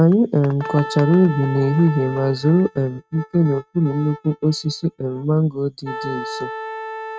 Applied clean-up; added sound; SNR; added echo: neural mask model RNNoise.